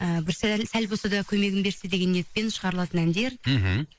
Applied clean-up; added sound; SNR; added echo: neural mask model Resemble Enhance denoiser.